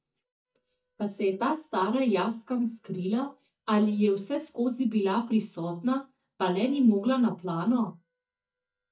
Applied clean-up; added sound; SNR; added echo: neural mask model DeepFilterNet 3.